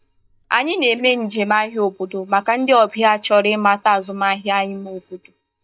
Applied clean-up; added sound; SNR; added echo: neural mask model DeepFilterNet 3.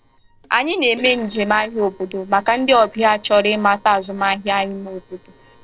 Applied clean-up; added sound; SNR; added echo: neural separator model SepFormer DNS4.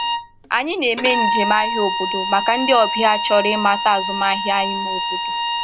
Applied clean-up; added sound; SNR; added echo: none; Bowed string instrument; 3 dB; none.